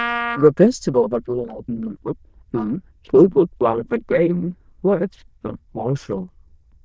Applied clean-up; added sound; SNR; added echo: neural diffusion model UNIVERSE++.